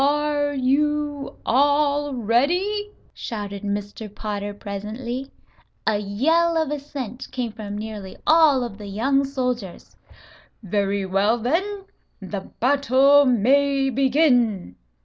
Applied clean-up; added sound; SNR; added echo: none; none; none; none.